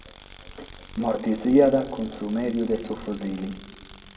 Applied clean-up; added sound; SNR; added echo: none; Tools; 17 dB; reverberation time 1.1 s.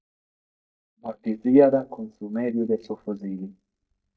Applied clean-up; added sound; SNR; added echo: neural mask model DeepFilterNet 3.